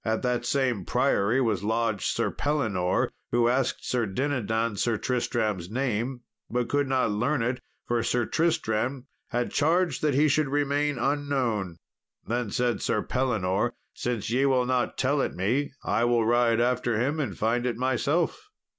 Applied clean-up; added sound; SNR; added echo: none; none; none; none.